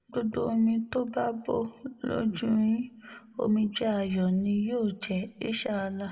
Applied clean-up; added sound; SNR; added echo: none; none; none; reverberation time 0.7 s.